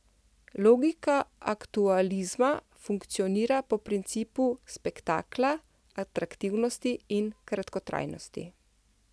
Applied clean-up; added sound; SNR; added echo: none; none; none; none.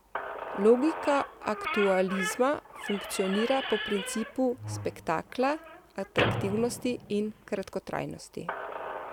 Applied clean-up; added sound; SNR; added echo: none; Squeak / Slam; 7 dB; none.